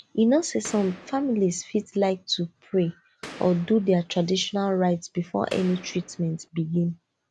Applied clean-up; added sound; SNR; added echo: none; Boom; 18 dB; none.